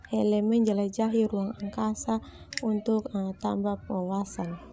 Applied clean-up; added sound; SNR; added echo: none; Crushing; 20 dB; none.